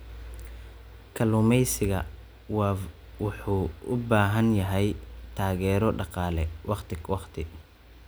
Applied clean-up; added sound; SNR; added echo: none; none; none; none.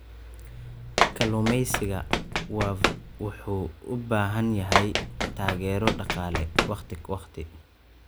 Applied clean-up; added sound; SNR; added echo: none; Run; 0 dB; none.